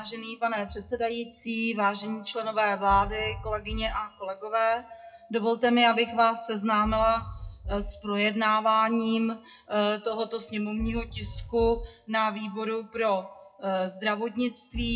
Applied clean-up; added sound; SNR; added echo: classical method WPE with log-MMSE.